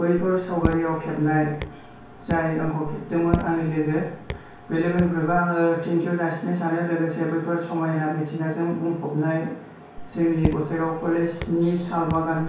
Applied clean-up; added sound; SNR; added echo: none; Raindrop / Drip; 9 dB; reverberation time 0.5 s.